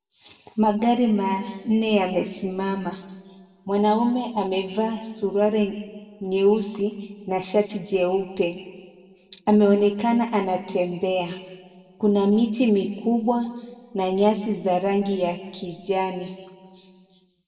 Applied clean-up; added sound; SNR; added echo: none; none; none; reverberation time 1.5 s.